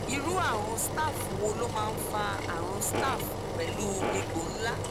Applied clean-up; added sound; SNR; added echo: none; Fart + Engine; 0 dB; none.